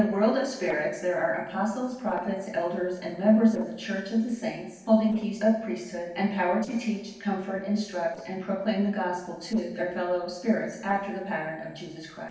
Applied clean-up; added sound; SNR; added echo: neural separator model SepFormer DNS4.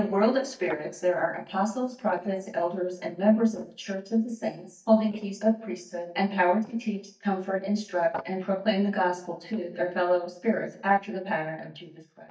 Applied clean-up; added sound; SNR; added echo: neural mask model DeepFilterNet 3.